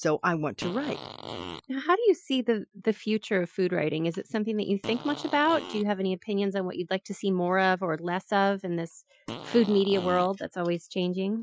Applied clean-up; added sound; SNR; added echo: classical method Wiener filter.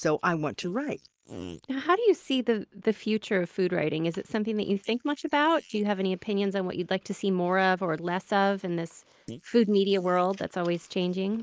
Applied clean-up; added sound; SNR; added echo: neural mask model Resemble Enhance denoiser.